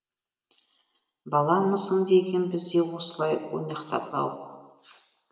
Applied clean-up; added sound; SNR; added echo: none; none; none; reverberation time 1.1 s.